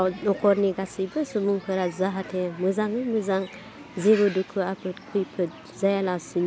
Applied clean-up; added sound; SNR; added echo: none; none; none; none.